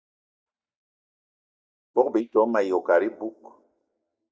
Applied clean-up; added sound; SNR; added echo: neural mask model DeepFilterNet 3.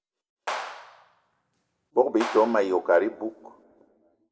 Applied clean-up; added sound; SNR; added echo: none; Clapping; 11 dB; reverberation time 0.6 s.